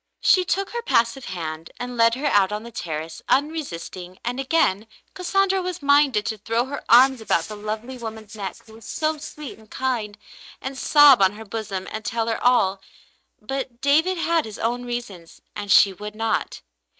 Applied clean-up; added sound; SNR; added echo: neural mask model RNNoise.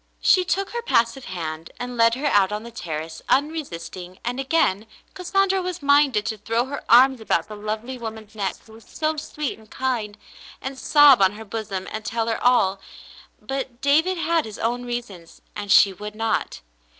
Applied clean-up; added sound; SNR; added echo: neural separator model SepFormer DNS4.